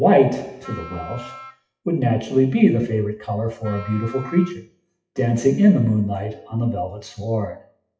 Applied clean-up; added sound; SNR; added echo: classical method WPE with log-MMSE.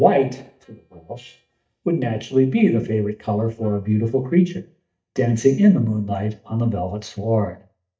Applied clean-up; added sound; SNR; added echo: neural mask model DeepFilterNet 3.